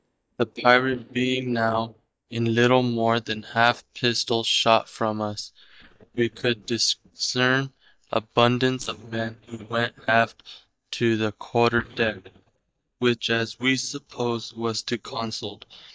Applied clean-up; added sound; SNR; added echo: neural mask model DeepFilterNet 3.